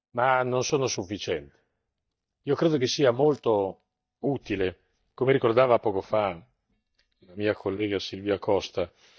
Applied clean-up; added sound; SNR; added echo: neural mask model DeepFilterNet 3.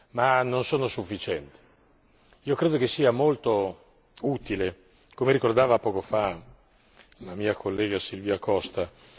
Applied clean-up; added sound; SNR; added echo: none; none; none; none.